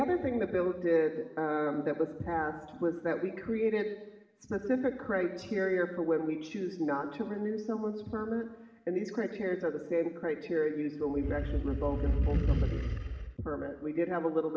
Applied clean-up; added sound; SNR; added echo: none; Animal; -1 dB; reverberation time 1.1 s.